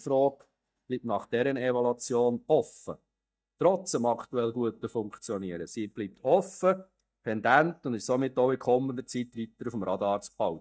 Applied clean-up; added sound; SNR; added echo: neural mask model DeepFilterNet 3.